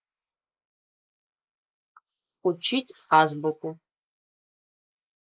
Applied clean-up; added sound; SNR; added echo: neural mask model Resemble Enhance denoiser.